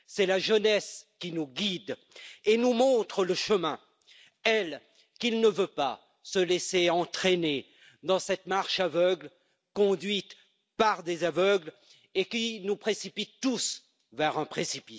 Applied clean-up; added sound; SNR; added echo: none; none; none; none.